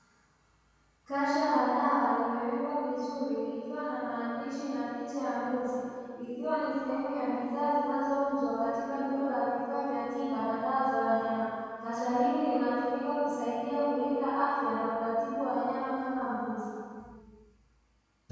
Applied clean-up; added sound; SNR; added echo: none; none; none; reverberation time 2.1 s.